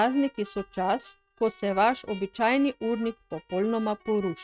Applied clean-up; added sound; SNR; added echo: neural mask model RNNoise.